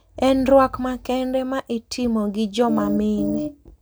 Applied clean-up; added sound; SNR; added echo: none; none; none; none.